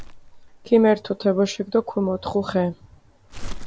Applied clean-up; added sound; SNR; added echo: none; Crumpling, crinkling; 13 dB; none.